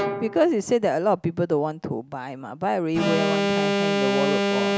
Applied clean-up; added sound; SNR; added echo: none; Alarm; 1 dB; none.